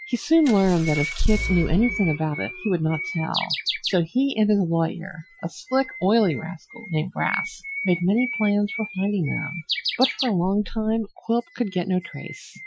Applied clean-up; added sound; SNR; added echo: classical method Wiener filter.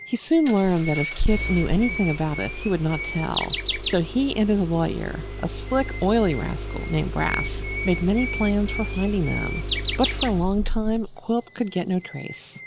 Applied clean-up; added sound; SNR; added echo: none; Engine starting + Bird; 4 dB; none.